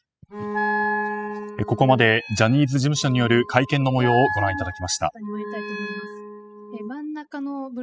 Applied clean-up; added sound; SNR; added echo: classical method spectral subtraction.